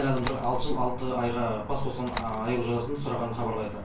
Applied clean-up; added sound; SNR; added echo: none; Slam; 15 dB; reverberation time 0.3 s.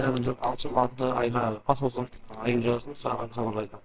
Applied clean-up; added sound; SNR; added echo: neural separator model SepFormer WHAMR!.